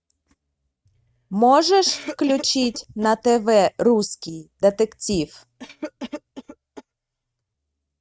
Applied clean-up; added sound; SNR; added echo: neural mask model RNNoise.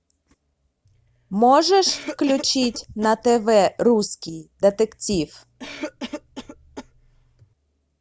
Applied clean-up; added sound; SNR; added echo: none; Cough; 16 dB; none.